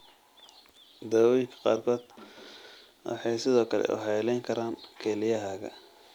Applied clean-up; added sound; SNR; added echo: none; none; none; none.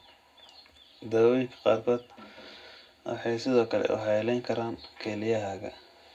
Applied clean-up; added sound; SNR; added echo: none; none; none; reverberation time 0.3 s.